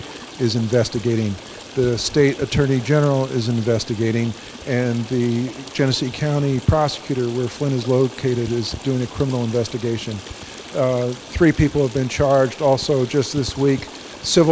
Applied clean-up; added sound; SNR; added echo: none; Stream; 16 dB; none.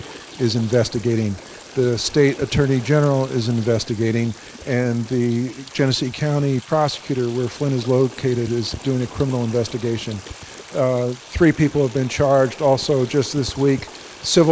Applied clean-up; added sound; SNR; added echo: neural mask model Resemble Enhance denoiser.